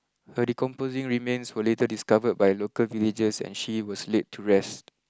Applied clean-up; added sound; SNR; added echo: none; none; none; none.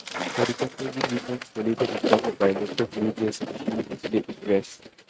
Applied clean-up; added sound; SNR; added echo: neural mask model RNNoise.